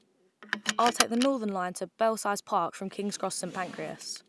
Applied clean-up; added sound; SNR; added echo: none; Car; 7 dB; none.